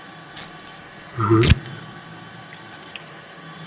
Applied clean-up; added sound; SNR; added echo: none; Tearing; 0 dB; reverberation time 0.9 s.